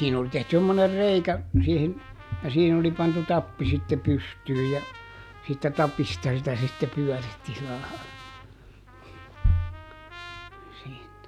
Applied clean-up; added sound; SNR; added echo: none; Trumpet; 19 dB; none.